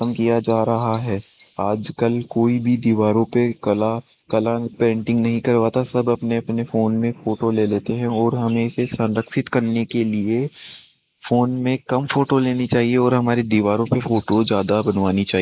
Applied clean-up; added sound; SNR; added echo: neural mask model Resemble Enhance denoiser.